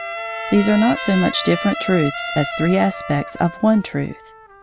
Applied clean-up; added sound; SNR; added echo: none; Trumpet + Wind instrument, woodwind instrument; 9 dB; none.